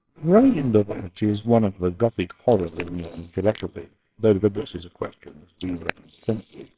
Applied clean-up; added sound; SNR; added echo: neural separator model SepFormer WHAMR!.